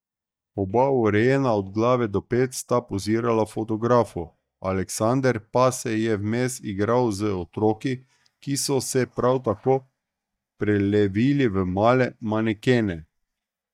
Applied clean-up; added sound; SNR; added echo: neural mask model DeepFilterNet 3.